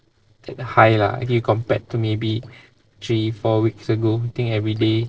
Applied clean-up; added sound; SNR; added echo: neural separator model SepFormer DNS4.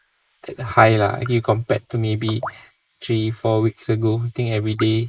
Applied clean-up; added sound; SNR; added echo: neural mask model Resemble Enhance denoiser.